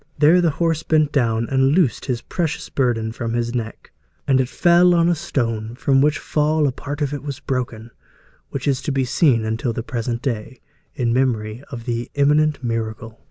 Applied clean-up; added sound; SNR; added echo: none; none; none; none.